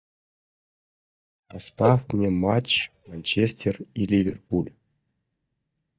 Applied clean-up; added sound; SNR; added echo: neural mask model DeepFilterNet 3.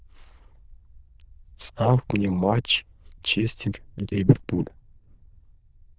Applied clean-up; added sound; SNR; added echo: neural diffusion model UNIVERSE++.